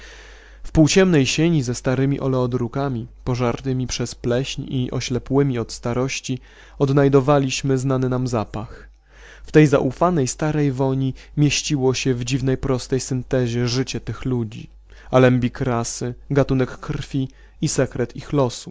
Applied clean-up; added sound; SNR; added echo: none; none; none; none.